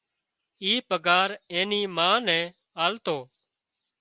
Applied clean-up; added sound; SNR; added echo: none; none; none; none.